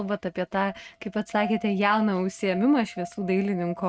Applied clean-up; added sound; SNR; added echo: neural mask model RNNoise.